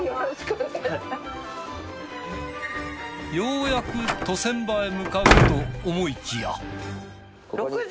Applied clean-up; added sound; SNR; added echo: none; Slam; -4 dB; none.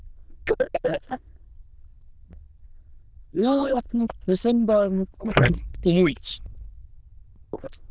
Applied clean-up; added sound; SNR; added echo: neural diffusion model UNIVERSE++.